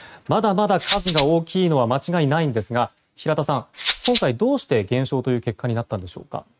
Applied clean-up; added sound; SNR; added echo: neural mask model RNNoise.